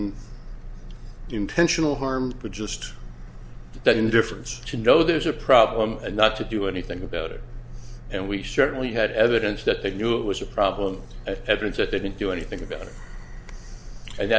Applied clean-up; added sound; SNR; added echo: none; none; none; none.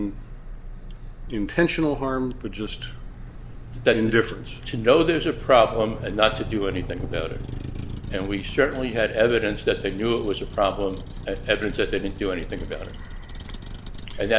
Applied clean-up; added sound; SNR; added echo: none; Motor vehicle (road); 14 dB; none.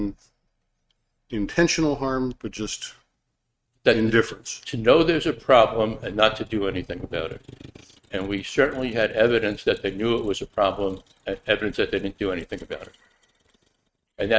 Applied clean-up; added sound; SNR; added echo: neural mask model RNNoise.